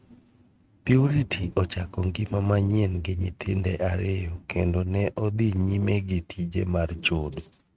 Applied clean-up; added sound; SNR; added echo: neural mask model RNNoise.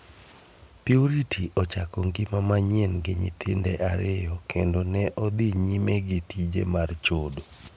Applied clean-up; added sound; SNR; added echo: none; none; none; none.